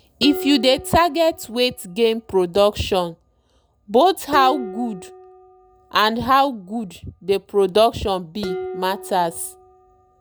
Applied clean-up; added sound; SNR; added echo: none; Dishes, pots, and pans; 15 dB; none.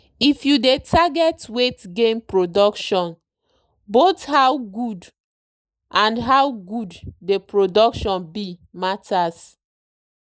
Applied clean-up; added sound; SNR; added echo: neural mask model Resemble Enhance denoiser.